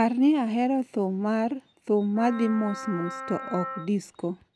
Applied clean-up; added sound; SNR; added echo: none; Wind instrument, woodwind instrument; 12 dB; none.